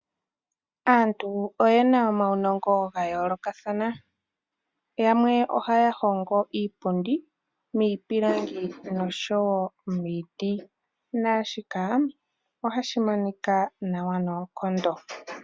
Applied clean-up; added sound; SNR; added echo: none; none; none; none.